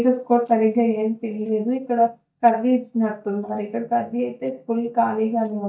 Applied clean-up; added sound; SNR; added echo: neural mask model DeepFilterNet 3.